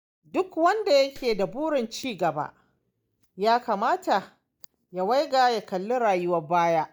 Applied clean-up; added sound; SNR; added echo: neural mask model DeepFilterNet 3.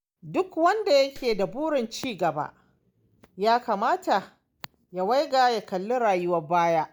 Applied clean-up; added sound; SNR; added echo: none; Clapping; 17 dB; none.